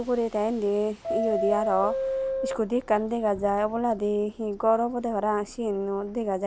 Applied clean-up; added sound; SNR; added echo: none; Subway, metro, underground; 7 dB; none.